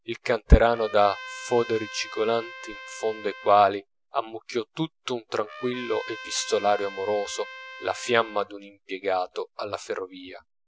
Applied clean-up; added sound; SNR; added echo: none; Trumpet; 15 dB; none.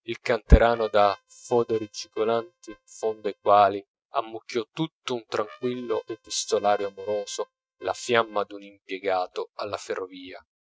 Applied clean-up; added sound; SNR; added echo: neural mask model RNNoise.